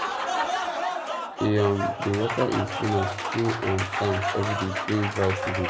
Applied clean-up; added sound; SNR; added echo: none; Applause; 2 dB; none.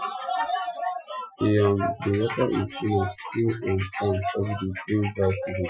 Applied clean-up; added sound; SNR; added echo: classical method Wiener filter.